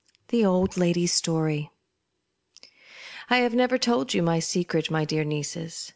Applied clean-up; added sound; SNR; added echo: none; none; none; none.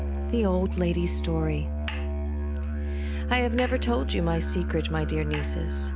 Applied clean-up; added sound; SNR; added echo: none; Musical instrument; -1 dB; none.